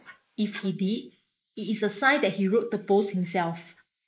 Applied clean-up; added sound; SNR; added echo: neural mask model Resemble Enhance denoiser.